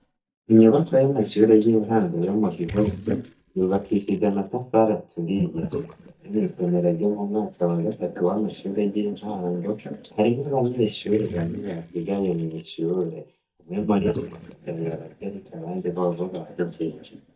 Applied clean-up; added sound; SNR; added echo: neural mask model DeepFilterNet 3.